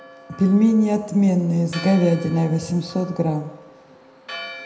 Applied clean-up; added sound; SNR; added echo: none; Church bell; 18 dB; reverberation time 0.8 s.